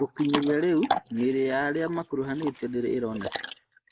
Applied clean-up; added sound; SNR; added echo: neural mask model Resemble Enhance denoiser.